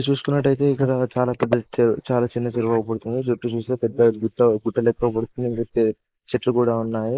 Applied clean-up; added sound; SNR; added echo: neural mask model Resemble Enhance denoiser.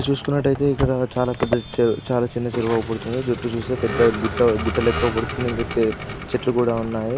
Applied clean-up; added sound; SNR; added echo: none; Vehicle; 8 dB; none.